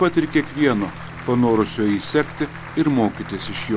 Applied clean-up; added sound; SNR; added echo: none; Guitar + Applause / Crowd; 13 dB; none.